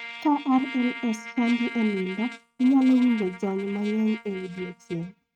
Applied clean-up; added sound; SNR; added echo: neural mask model RNNoise.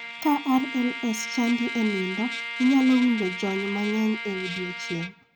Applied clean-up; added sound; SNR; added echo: none; Trumpet; 8 dB; none.